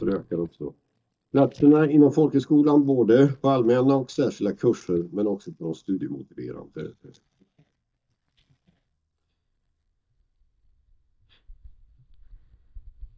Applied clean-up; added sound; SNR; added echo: neural mask model DeepFilterNet 3.